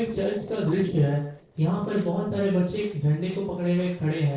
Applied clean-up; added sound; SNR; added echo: neural separator model SepFormer DNS4.